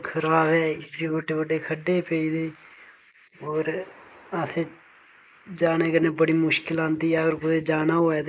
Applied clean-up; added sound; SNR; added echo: neural mask model Resemble Enhance denoiser.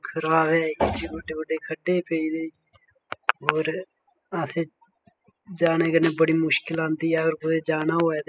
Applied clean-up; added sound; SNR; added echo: classical method spectral subtraction.